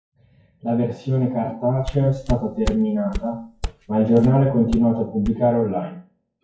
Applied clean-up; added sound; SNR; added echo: classical method WPE with log-MMSE.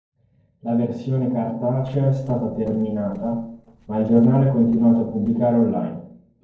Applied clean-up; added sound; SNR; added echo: neural separator model SepFormer DNS4.